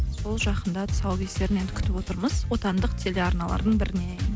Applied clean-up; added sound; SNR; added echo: none; none; none; none.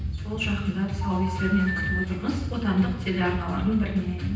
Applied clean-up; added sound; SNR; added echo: none; Telephone; 8 dB; reverberation time 0.9 s.